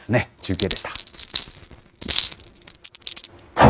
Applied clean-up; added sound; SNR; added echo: neural mask model RNNoise.